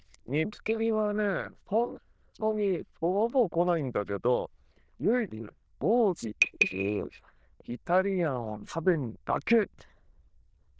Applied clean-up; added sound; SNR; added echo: neural diffusion model UNIVERSE++.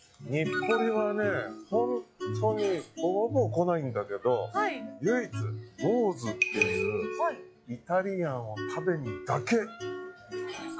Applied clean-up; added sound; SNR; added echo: classical method log-MMSE.